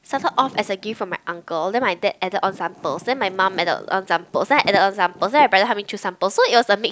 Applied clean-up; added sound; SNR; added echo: none; none; none; none.